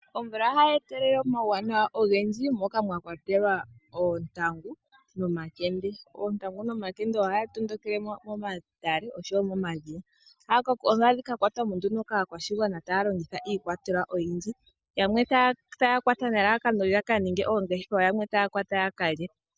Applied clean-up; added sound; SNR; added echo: none; none; none; none.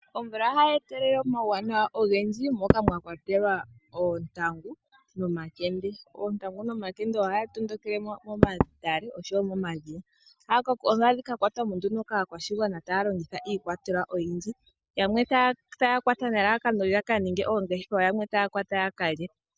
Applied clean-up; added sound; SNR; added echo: none; Knock / Wood; -2 dB; none.